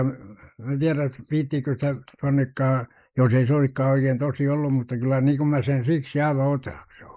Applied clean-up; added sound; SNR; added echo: neural mask model Resemble Enhance denoiser.